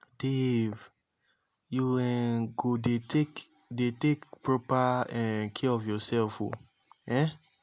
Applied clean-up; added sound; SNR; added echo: none; none; none; none.